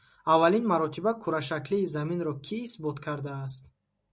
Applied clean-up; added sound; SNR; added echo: none; none; none; none.